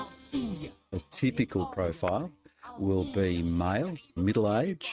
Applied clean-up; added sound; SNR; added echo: neural mask model RNNoise.